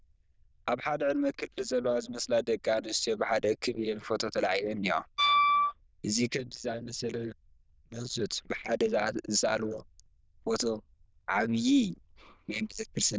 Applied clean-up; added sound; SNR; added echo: neural diffusion model UNIVERSE++.